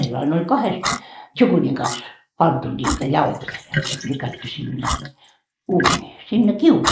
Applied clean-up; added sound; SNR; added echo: neural mask model Resemble Enhance denoiser.